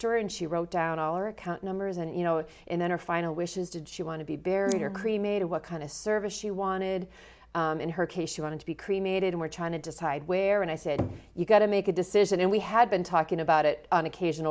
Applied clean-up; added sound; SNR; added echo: none; none; none; none.